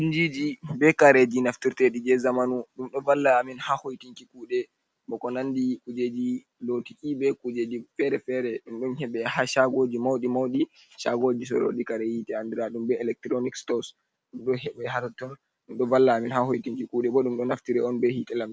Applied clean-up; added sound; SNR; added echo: none; none; none; none.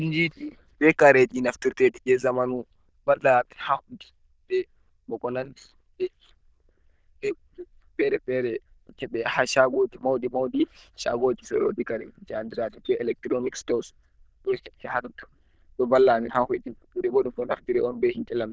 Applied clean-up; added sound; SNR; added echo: neural diffusion model UNIVERSE++.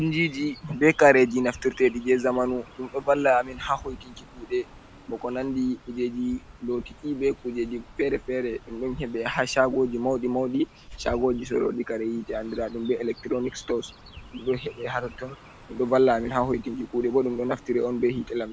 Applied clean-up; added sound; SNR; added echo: none; Chirp, tweet; 20 dB; none.